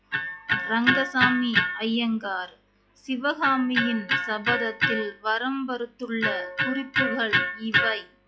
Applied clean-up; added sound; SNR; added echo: classical method log-MMSE.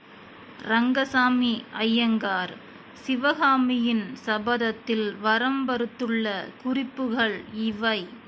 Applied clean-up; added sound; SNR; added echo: none; none; none; none.